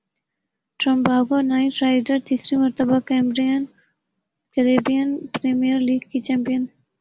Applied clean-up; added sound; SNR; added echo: none; none; none; none.